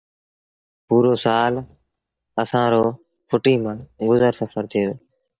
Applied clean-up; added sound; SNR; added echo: neural mask model DeepFilterNet 3.